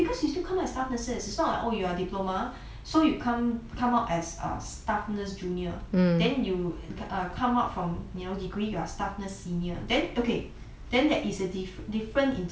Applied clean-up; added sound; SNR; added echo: none; none; none; none.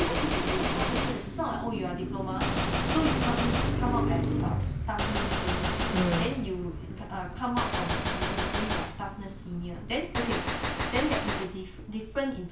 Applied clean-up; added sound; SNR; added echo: none; Gunshot, gunfire + Car passing by; -3 dB; none.